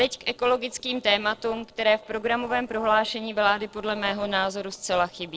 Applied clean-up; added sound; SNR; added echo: neural separator model SepFormer DNS4.